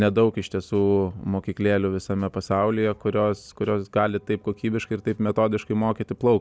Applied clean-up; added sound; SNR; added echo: none; none; none; none.